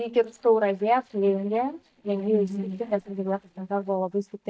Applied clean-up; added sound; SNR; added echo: neural mask model DeepFilterNet 3.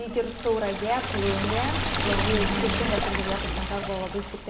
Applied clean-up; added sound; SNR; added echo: none; Rattle + Liquid; -1 dB; none.